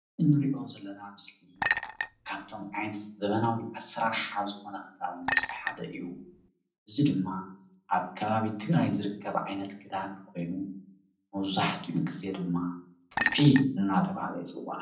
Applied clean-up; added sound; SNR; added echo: none; Chink, clink; 3 dB; reverberation time 0.6 s.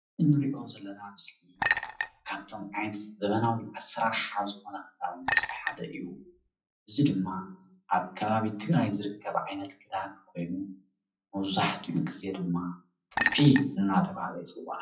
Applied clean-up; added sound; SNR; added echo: classical method WPE with log-MMSE.